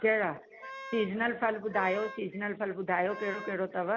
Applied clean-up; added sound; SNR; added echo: none; Wind instrument, woodwind instrument; 14 dB; none.